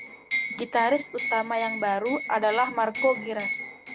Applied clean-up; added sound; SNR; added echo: none; Liquid; 4 dB; none.